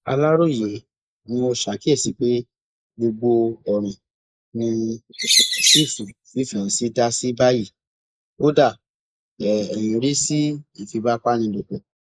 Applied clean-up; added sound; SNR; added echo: neural mask model Resemble Enhance denoiser.